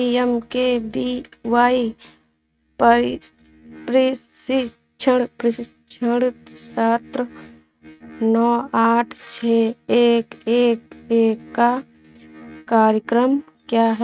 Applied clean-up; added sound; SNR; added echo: neural mask model RNNoise.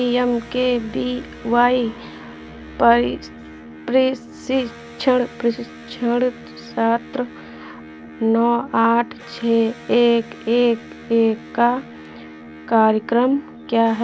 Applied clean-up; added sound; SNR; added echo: none; Electric guitar; 18 dB; none.